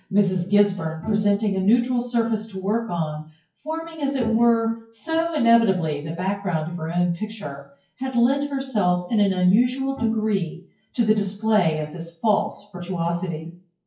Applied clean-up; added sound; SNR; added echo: classical method WPE with log-MMSE.